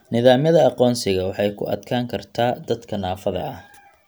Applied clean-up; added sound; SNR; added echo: none; none; none; none.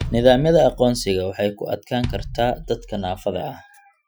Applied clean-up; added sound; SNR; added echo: classical method Wiener filter.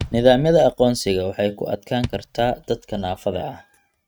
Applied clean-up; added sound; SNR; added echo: neural mask model RNNoise.